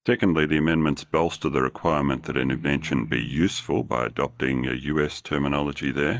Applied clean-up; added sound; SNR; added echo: neural mask model DeepFilterNet 3.